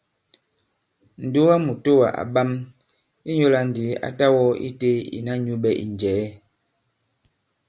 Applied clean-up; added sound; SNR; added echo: none; none; none; none.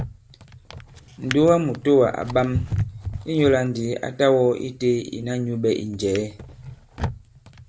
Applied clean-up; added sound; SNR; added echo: none; Drawer open or close; 11 dB; none.